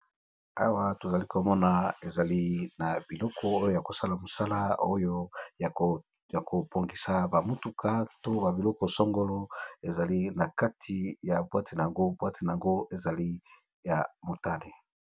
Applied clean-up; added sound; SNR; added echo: none; none; none; none.